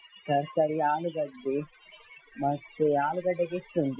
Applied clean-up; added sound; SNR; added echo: classical method Wiener filter.